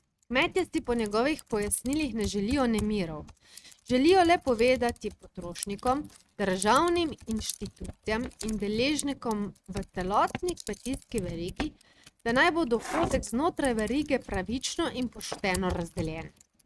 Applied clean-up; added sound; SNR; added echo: neural mask model RNNoise.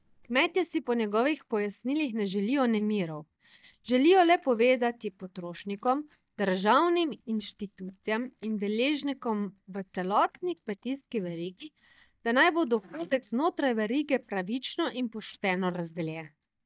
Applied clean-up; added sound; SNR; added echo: neural mask model DeepFilterNet 3.